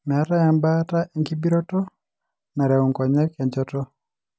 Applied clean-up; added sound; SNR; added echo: none; none; none; none.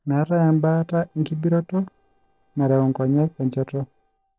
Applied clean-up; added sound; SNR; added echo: neural separator model SepFormer DNS4.